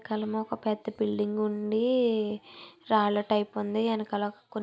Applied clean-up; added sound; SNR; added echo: none; none; none; none.